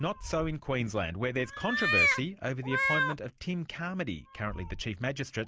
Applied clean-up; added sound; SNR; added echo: none; Meow; 1 dB; none.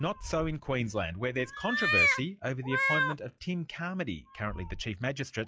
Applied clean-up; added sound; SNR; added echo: classical method log-MMSE.